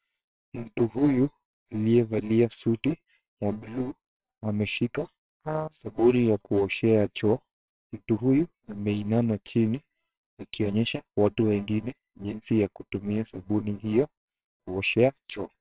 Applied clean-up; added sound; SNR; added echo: neural separator model SepFormer WHAMR!.